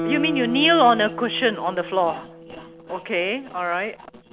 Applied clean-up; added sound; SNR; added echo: none; Guitar; 10 dB; none.